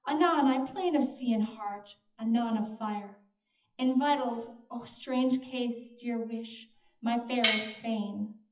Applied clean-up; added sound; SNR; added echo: classical method WPE with log-MMSE.